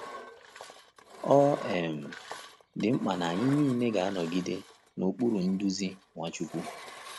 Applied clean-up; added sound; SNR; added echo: none; Engine; 15 dB; none.